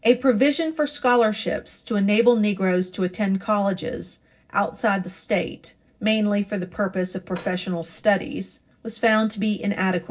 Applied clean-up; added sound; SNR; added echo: neural separator model SepFormer DNS4.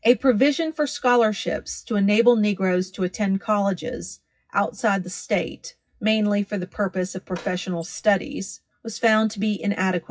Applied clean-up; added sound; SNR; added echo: classical method WPE with log-MMSE.